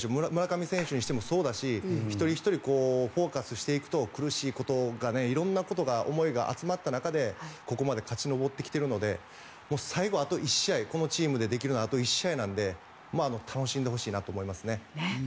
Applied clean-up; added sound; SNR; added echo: none; Clapping; 13 dB; none.